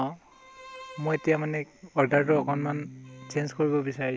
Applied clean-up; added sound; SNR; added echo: none; Bowed string instrument; 15 dB; none.